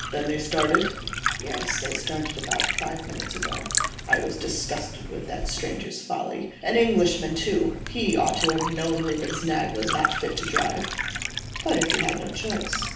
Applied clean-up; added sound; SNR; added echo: none; Liquid; 3 dB; reverberation time 0.7 s.